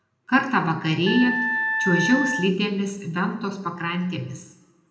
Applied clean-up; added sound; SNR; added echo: none; Wind instrument, woodwind instrument; 3 dB; reverberation time 0.8 s.